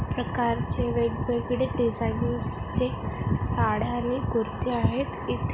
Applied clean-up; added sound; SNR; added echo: none; none; none; none.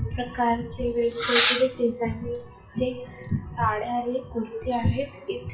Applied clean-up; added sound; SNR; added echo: classical method WPE with log-MMSE.